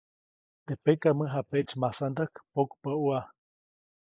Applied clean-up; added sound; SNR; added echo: neural mask model Resemble Enhance denoiser.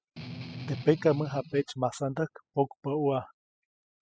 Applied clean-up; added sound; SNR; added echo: classical method spectral subtraction.